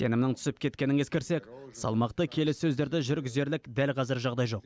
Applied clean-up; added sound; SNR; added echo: none; none; none; none.